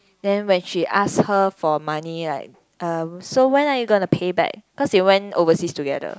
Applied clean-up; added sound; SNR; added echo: none; none; none; none.